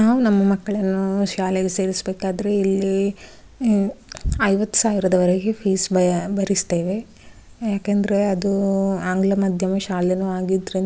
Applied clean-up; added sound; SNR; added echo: none; none; none; none.